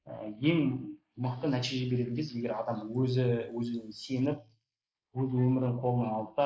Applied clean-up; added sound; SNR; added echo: neural mask model Resemble Enhance denoiser.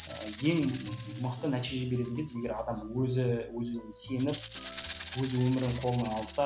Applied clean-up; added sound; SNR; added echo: none; Rattle (instrument); 5 dB; none.